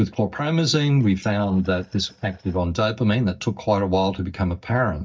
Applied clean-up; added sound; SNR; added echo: neural mask model DeepFilterNet 3.